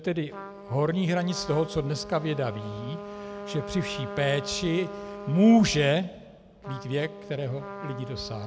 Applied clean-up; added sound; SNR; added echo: none; Trumpet; 12 dB; none.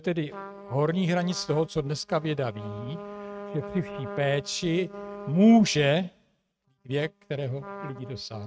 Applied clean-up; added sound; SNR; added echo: neural mask model RNNoise.